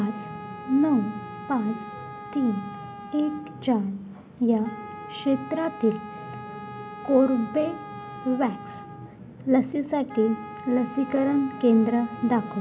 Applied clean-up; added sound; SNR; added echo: none; Wind instrument, woodwind instrument; 14 dB; none.